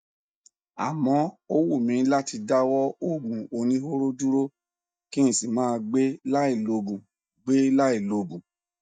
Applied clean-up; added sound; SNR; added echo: neural mask model DeepFilterNet 3.